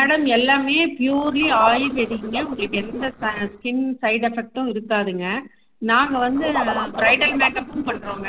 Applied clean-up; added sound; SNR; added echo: neural separator model SepFormer DNS4.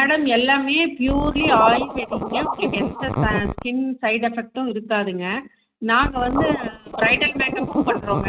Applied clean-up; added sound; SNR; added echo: neural mask model RNNoise.